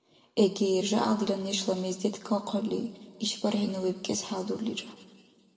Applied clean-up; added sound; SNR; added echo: none; none; none; reverberation time 1.5 s.